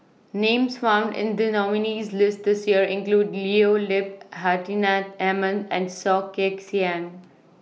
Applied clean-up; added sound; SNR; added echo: none; none; none; none.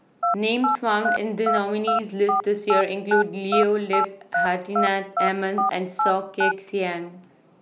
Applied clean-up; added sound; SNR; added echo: none; Telephone; 0 dB; none.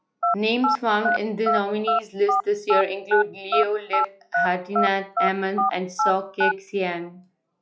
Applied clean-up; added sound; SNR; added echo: classical method log-MMSE.